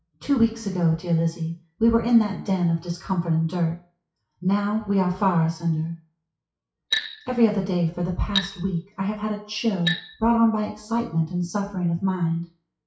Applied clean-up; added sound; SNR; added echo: classical method WPE with log-MMSE.